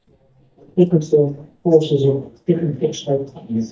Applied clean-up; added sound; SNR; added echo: neural mask model DeepFilterNet 3.